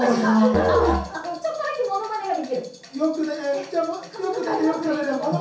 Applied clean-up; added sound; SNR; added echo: none; Musical instrument; 3 dB; reverberation time 0.6 s.